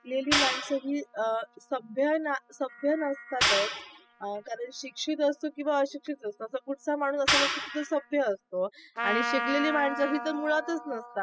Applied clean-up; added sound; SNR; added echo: classical method spectral subtraction.